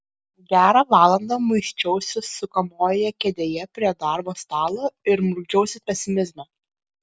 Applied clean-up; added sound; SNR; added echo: none; none; none; none.